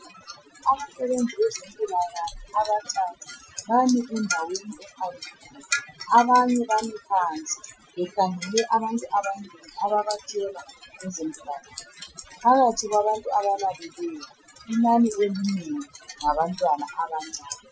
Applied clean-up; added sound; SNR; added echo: classical method Wiener filter.